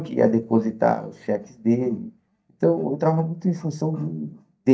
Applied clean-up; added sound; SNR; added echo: neural mask model DeepFilterNet 3.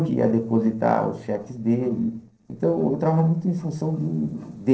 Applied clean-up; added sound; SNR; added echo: neural separator model SepFormer DNS4.